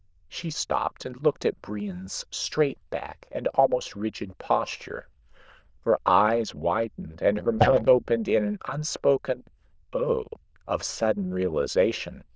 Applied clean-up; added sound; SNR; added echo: neural diffusion model UNIVERSE++.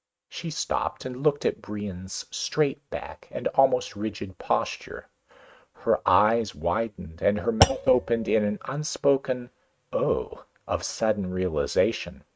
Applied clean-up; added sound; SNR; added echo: neural mask model RNNoise.